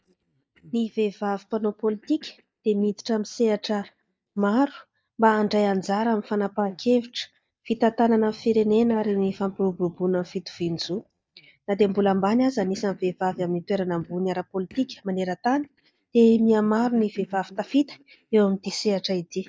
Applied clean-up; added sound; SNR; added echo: neural mask model DeepFilterNet 3.